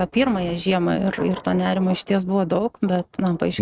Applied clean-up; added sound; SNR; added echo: neural mask model RNNoise.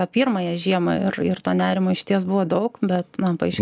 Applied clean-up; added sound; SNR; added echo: none; none; none; none.